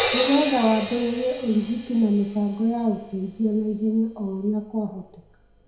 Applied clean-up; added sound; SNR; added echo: none; Crash cymbal; 2 dB; reverberation time 0.6 s.